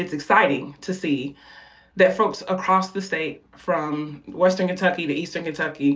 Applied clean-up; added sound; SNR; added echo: none; none; none; none.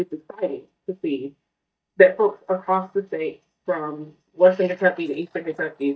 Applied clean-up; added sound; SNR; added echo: neural mask model DeepFilterNet 3.